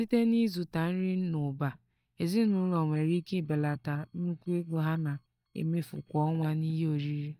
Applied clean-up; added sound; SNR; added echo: neural mask model DeepFilterNet 3.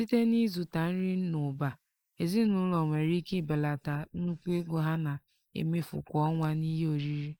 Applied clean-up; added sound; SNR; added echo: neural mask model Resemble Enhance denoiser.